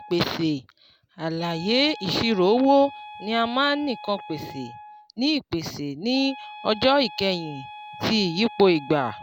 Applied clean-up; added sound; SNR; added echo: none; Wind instrument, woodwind instrument; 17 dB; none.